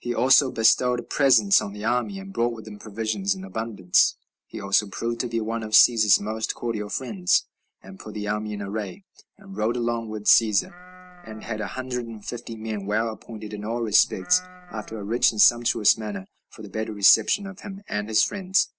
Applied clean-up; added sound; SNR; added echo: neural separator model SepFormer DNS4.